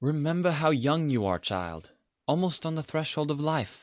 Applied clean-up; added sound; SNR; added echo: none; none; none; none.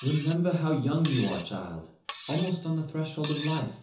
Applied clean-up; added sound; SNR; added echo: none; Cutlery, silverware; 6 dB; reverberation time 0.6 s.